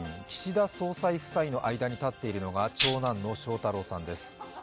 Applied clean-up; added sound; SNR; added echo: none; Tambourine; -1 dB; none.